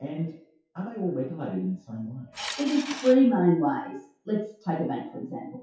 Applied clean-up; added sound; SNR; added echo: classical method WPE with log-MMSE.